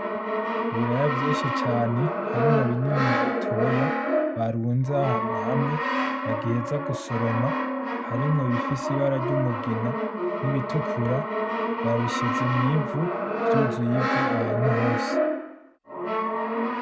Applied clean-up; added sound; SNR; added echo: none; Brass instrument; -1 dB; none.